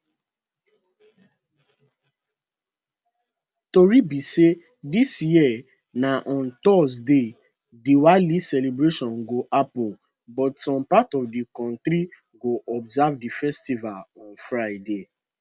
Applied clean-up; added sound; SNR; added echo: none; none; none; none.